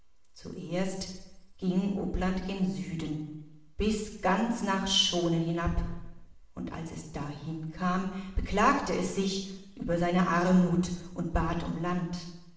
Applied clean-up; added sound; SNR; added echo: none; none; none; reverberation time 0.9 s.